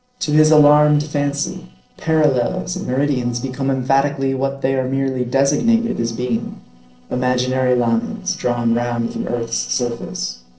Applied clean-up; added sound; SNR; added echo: neural separator model SepFormer DNS4.